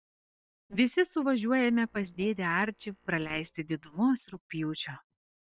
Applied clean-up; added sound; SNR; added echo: neural separator model SepFormer WHAM!.